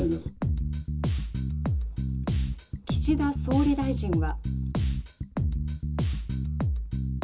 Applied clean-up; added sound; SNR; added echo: none; Bass guitar; -5 dB; reverberation time 0.2 s.